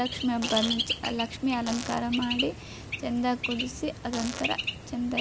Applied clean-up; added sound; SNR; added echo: none; Bird + Fart; 4 dB; none.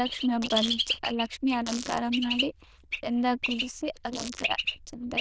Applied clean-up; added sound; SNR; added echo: neural diffusion model UNIVERSE++.